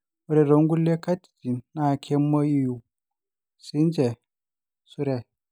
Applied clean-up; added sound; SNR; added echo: none; none; none; none.